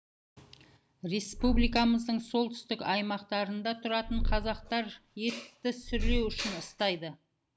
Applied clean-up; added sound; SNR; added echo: none; Purr; 1 dB; none.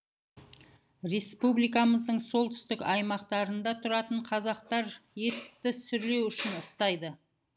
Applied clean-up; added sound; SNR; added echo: none; none; none; none.